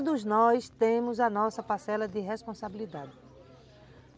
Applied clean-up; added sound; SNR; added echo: none; none; none; none.